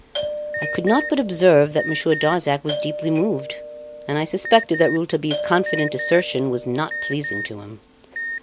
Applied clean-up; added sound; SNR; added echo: none; Alarm + Doorbell; 8 dB; none.